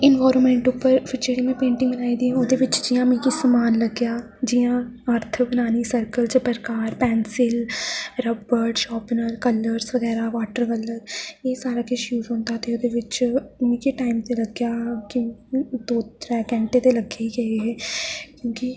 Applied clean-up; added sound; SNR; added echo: none; none; none; none.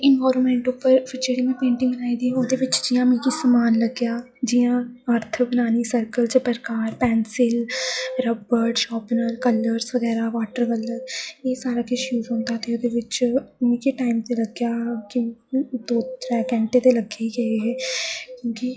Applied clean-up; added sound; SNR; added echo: classical method log-MMSE.